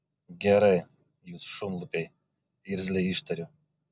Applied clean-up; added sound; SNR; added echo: none; none; none; none.